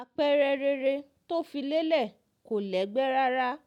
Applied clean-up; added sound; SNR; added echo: none; none; none; none.